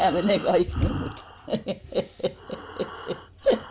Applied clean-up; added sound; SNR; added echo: none; Breathing; 15 dB; none.